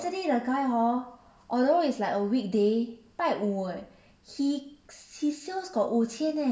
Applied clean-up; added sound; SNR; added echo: none; none; none; none.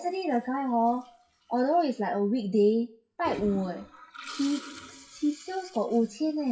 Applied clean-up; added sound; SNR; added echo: classical method WPE with log-MMSE.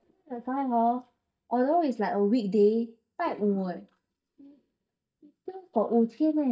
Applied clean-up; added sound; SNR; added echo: neural mask model DeepFilterNet 3.